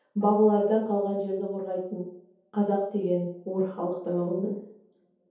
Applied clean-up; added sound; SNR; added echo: none; none; none; reverberation time 0.7 s.